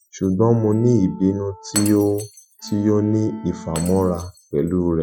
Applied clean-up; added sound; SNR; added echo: classical method Wiener filter.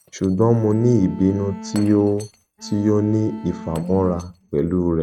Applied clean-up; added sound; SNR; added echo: neural mask model RNNoise.